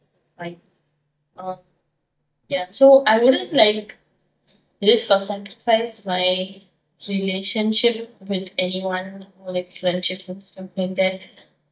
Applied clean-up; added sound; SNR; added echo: neural mask model DeepFilterNet 3.